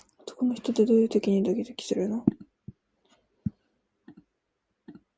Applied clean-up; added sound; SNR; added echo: none; none; none; none.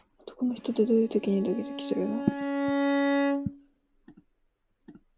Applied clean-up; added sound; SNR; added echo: none; Bowed string instrument; 1 dB; none.